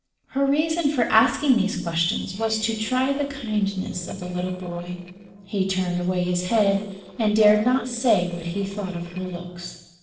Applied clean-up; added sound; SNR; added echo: neural separator model SepFormer DNS4.